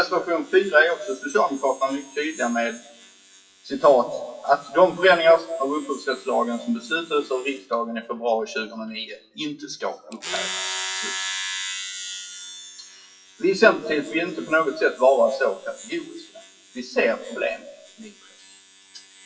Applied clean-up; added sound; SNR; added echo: classical method WPE with log-MMSE.